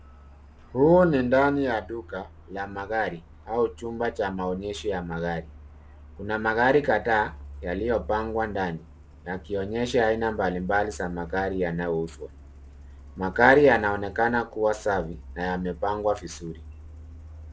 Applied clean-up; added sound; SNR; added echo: none; Truck; 17 dB; none.